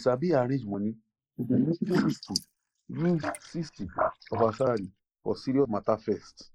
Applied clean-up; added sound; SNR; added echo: neural mask model Resemble Enhance denoiser.